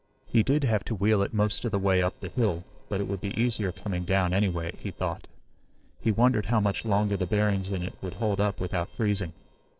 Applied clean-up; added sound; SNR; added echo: neural separator model SepFormer DNS4.